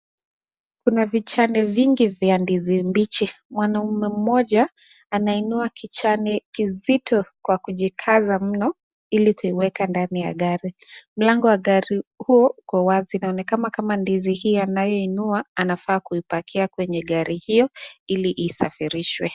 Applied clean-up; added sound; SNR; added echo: none; none; none; none.